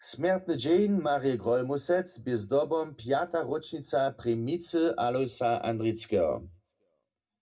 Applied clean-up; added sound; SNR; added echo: none; none; none; reverberation time 0.2 s.